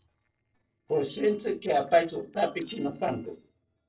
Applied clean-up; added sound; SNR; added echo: neural separator model SepFormer DNS4.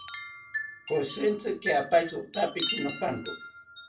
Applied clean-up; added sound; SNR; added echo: none; Wind chime; 6 dB; reverberation time 0.3 s.